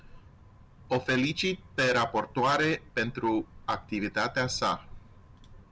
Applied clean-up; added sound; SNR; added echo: none; none; none; none.